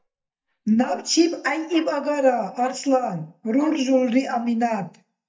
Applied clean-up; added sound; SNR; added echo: neural mask model DeepFilterNet 3.